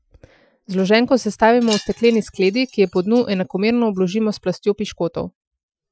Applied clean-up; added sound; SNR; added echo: classical method Wiener filter.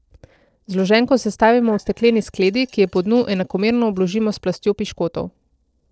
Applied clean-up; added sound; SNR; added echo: neural separator model SepFormer DNS4.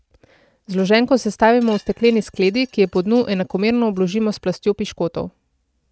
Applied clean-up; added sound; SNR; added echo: neural mask model RNNoise.